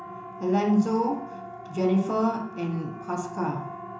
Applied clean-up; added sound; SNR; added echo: none; Siren; 13 dB; reverberation time 0.6 s.